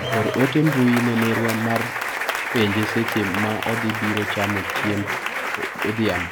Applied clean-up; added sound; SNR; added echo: none; Applause; 3 dB; none.